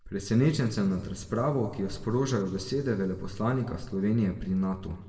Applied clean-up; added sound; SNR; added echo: none; none; none; reverberation time 1.5 s.